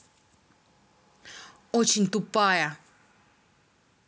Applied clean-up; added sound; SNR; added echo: none; none; none; none.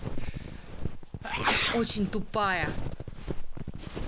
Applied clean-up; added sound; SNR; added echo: none; Walk, footsteps + Sneeze; -3 dB; none.